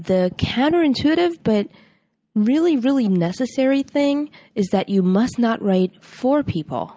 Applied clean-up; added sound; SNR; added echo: none; none; none; none.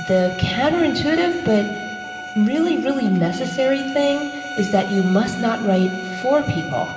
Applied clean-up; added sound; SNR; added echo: none; Bowed string instrument; 11 dB; reverberation time 1.7 s.